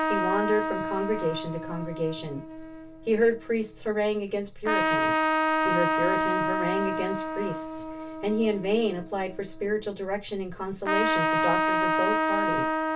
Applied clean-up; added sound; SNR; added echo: none; Trumpet; -1 dB; reverberation time 0.2 s.